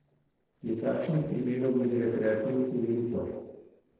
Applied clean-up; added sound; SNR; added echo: neural separator model SepFormer DNS4.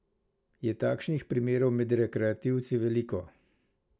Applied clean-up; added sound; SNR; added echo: none; none; none; none.